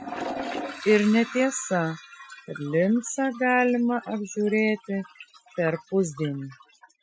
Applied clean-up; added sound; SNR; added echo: classical method Wiener filter.